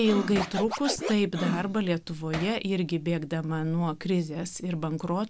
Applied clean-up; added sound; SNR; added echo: none; Hammer + Scratching (performance technique); 7 dB; none.